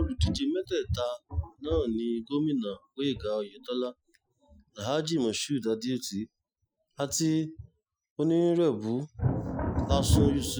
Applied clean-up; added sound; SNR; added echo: classical method Wiener filter.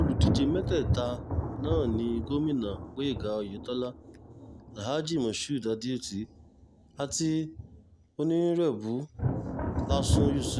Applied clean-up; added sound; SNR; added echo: none; Thunder; 1 dB; none.